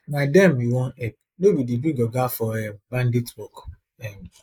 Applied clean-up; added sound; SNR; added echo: neural mask model Resemble Enhance denoiser.